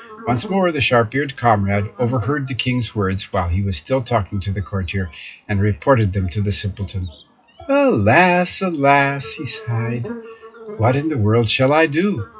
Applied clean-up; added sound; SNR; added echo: classical method WPE with log-MMSE.